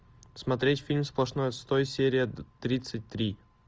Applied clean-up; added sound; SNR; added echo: none; none; none; none.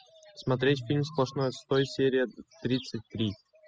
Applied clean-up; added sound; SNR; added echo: classical method spectral subtraction.